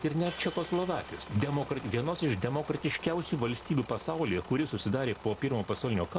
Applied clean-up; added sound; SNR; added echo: none; Hi-hat + Engine / Mechanisms; 14 dB; none.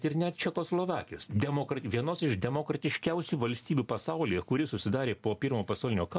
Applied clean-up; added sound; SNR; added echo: none; none; none; none.